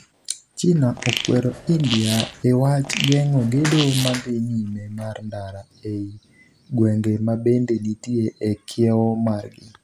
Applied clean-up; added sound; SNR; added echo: none; Fart; 8 dB; none.